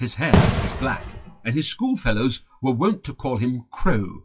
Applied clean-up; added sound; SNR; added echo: classical method WPE with log-MMSE.